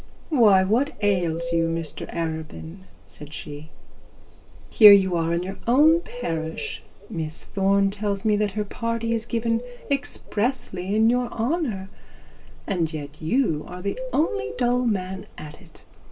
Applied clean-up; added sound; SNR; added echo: none; Bird; 16 dB; reverberation time 0.2 s.